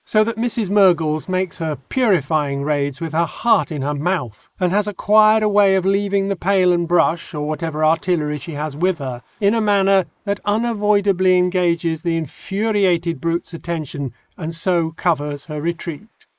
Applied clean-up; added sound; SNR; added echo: neural mask model Resemble Enhance denoiser.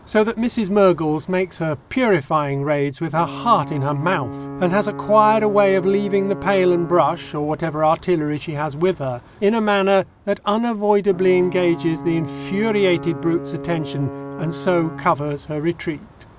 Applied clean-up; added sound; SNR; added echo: none; Alarm / Ocean / Boat, Water vehicle; 14 dB; none.